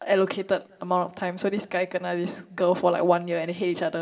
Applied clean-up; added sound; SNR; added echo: none; none; none; reverberation time 2.2 s.